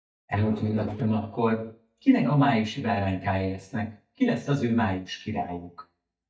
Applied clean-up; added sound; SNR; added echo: neural mask model DeepFilterNet 3.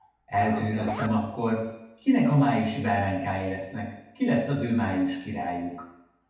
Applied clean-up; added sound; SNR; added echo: none; Zipper (clothing); 11 dB; reverberation time 0.8 s.